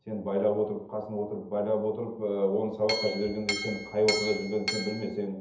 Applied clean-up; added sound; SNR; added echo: none; Chink, clink; 5 dB; reverberation time 0.7 s.